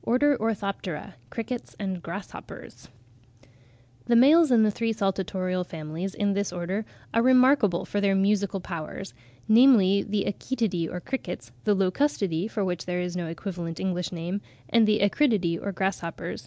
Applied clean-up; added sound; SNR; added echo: none; none; none; none.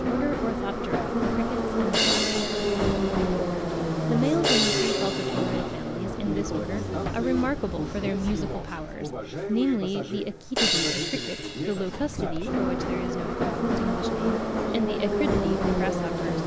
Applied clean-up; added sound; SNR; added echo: none; Subway, metro, underground + Crash cymbal; -4 dB; none.